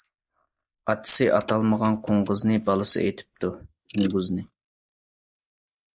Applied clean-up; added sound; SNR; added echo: neural mask model Resemble Enhance denoiser.